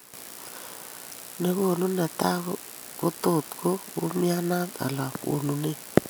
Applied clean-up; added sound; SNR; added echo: none; none; none; none.